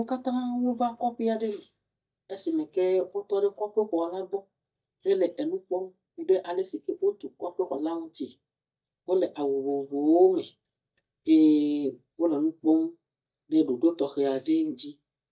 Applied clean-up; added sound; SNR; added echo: neural mask model DeepFilterNet 3.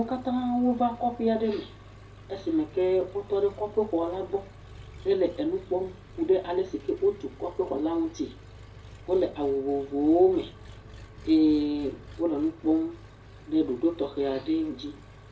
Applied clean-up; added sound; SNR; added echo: none; Engine; 19 dB; reverberation time 0.4 s.